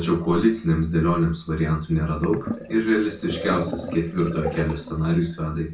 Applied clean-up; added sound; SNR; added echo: none; Sink (filling or washing); 12 dB; reverberation time 0.3 s.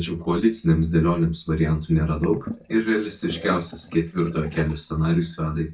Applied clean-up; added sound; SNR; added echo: neural mask model DeepFilterNet 3.